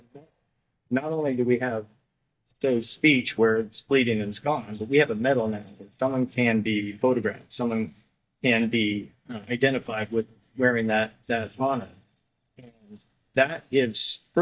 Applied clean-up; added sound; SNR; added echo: neural mask model DeepFilterNet 3.